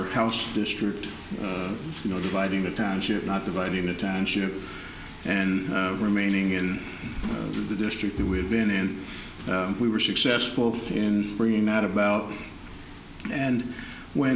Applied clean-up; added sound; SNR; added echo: none; none; none; none.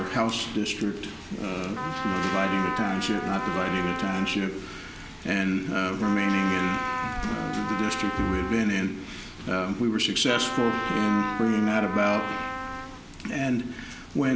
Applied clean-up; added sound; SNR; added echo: none; Trumpet; 7 dB; none.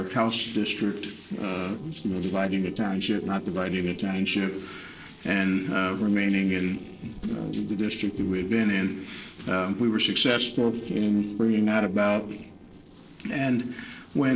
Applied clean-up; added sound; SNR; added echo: neural separator model SepFormer DNS4.